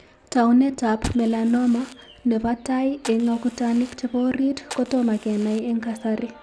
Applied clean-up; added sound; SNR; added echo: none; Fire; 20 dB; none.